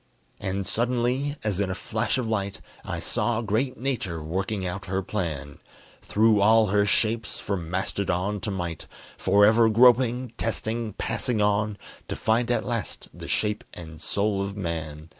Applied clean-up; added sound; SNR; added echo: none; none; none; none.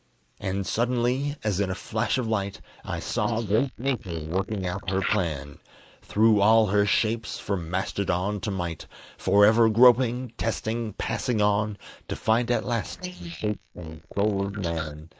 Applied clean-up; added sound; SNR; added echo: neural mask model Resemble Enhance denoiser.